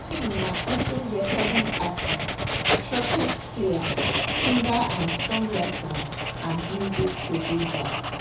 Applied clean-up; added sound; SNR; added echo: none; Writing; -2 dB; reverberation time 0.6 s.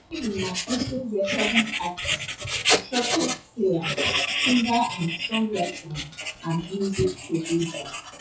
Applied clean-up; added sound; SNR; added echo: classical method WPE with log-MMSE.